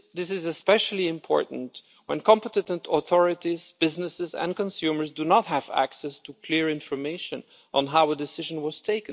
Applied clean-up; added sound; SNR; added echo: none; none; none; none.